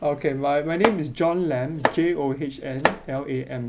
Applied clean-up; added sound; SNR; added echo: none; Domestic sounds, home sounds; 6 dB; none.